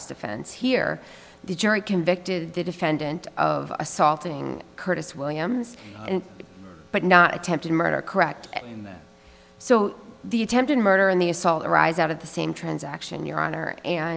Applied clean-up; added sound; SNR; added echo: none; none; none; none.